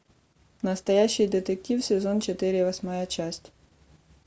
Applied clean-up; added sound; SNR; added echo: none; none; none; none.